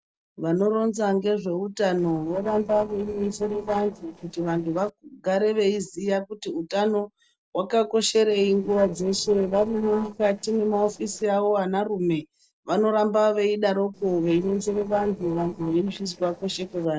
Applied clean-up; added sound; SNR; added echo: neural separator model SepFormer DNS4.